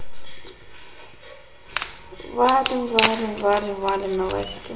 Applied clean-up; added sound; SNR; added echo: none; Wood; 6 dB; reverberation time 0.9 s.